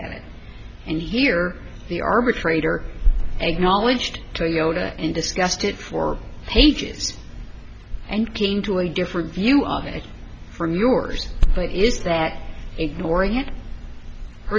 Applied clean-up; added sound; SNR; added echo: none; none; none; none.